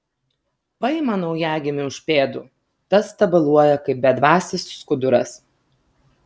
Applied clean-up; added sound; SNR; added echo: none; none; none; none.